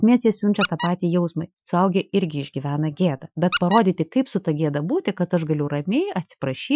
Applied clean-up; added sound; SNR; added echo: classical method Wiener filter.